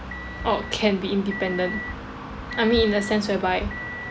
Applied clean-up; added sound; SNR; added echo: none; Motor vehicle (road) / Engine; 11 dB; none.